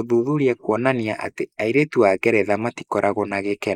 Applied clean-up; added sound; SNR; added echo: neural mask model Resemble Enhance denoiser.